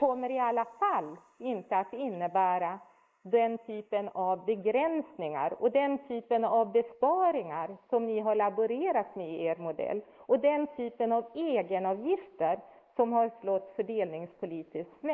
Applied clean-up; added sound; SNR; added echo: neural mask model Resemble Enhance denoiser.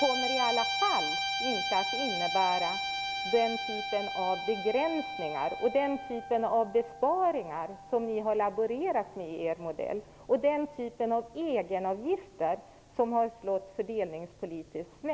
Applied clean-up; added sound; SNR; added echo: none; Guitar; 6 dB; none.